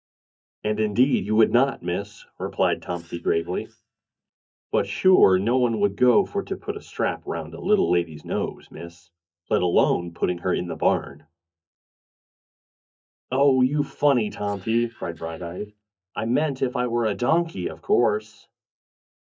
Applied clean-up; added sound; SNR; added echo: neural mask model DeepFilterNet 3.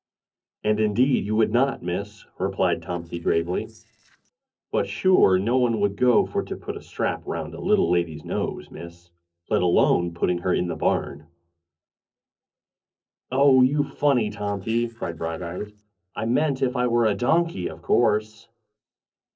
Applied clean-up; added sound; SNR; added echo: neural separator model SepFormer DNS4.